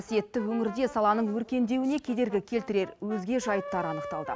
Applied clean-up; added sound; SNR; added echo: none; Brass instrument; 13 dB; none.